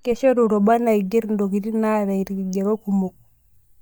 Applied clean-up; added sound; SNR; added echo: neural mask model DeepFilterNet 3.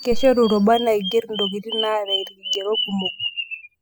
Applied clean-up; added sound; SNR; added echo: classical method spectral subtraction.